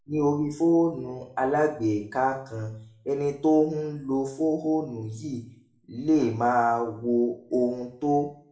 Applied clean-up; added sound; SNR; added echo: none; none; none; reverberation time 0.5 s.